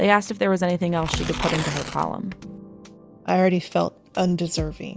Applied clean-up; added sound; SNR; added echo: none; Tearing; 8 dB; none.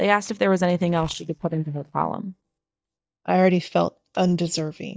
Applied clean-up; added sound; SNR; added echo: neural mask model DeepFilterNet 3.